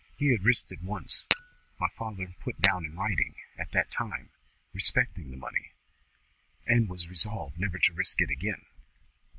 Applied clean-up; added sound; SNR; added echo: none; Tap / Glass; 2 dB; none.